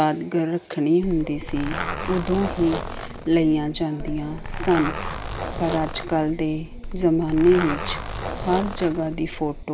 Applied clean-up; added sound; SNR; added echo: none; Zipper (clothing); 7 dB; none.